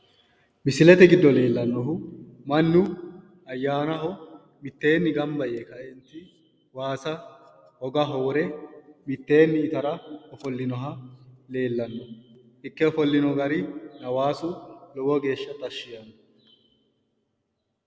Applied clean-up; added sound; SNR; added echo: none; none; none; none.